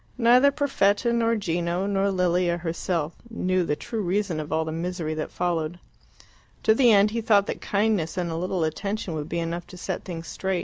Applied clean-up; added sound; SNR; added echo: none; none; none; none.